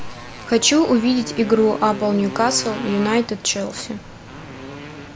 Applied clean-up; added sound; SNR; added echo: none; Motorcycle; 13 dB; none.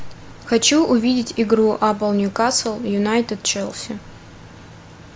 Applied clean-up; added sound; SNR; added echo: none; none; none; none.